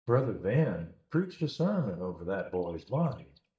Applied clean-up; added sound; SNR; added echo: neural mask model DeepFilterNet 3.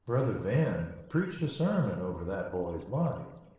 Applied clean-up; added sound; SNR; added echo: neural separator model SepFormer DNS4.